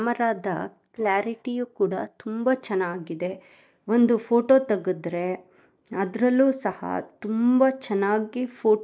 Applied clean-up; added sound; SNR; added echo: neural mask model DeepFilterNet 3.